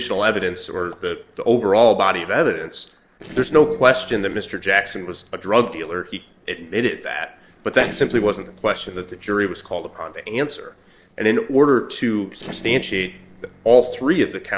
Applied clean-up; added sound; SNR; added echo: neural separator model SepFormer DNS4.